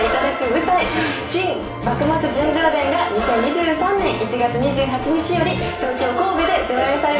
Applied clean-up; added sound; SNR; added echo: none; Fart; 11 dB; reverberation time 0.4 s.